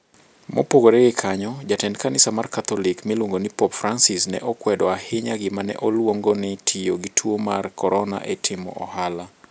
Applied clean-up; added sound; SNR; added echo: none; none; none; none.